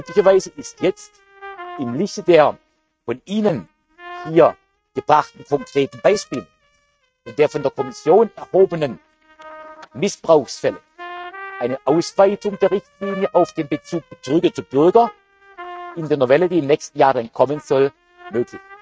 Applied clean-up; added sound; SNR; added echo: neural mask model RNNoise.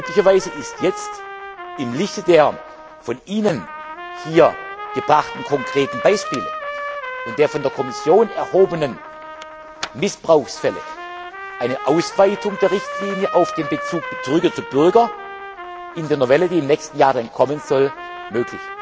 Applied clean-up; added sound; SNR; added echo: none; Trumpet; 11 dB; none.